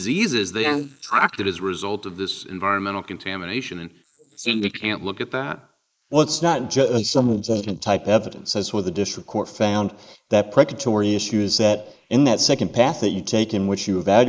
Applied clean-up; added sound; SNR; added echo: neural mask model Resemble Enhance denoiser.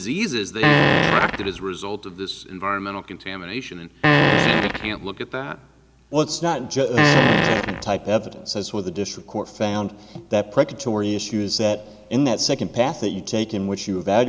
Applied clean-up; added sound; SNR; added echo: none; Fart; -5 dB; none.